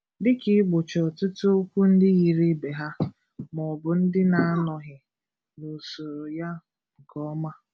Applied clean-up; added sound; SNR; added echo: none; none; none; none.